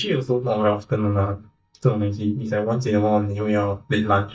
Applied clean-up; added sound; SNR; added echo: neural mask model DeepFilterNet 3.